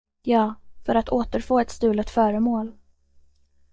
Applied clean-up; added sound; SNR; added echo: neural mask model DeepFilterNet 3.